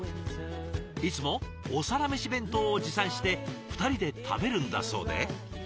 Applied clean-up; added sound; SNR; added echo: none; none; none; none.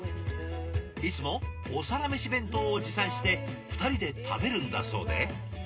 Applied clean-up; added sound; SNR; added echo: none; none; none; reverberation time 0.2 s.